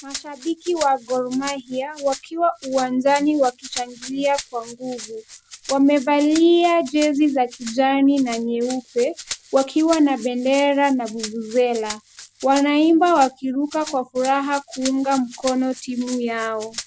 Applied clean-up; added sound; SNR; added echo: none; Rattle (instrument); 17 dB; none.